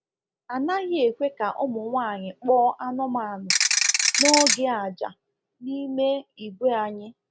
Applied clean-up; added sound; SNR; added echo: none; Ratchet, pawl / Percussion; -5 dB; none.